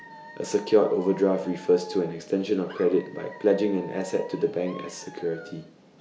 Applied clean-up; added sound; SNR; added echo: none; Alarm / Dog; 20 dB; none.